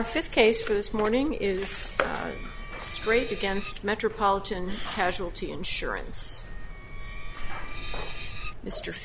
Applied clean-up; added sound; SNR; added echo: none; Screech; 18 dB; none.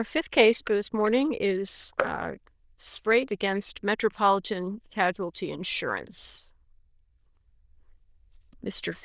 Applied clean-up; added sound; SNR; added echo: neural diffusion model UNIVERSE++.